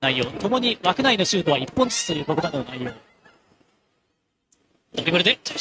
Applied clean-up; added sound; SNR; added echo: neural mask model RNNoise.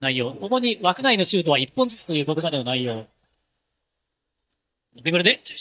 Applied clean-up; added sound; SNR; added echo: neural mask model DeepFilterNet 3.